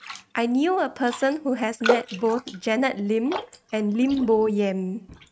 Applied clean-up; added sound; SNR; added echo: neural mask model RNNoise.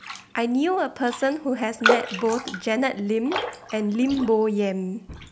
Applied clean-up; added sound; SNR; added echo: none; Raindrop; 6 dB; none.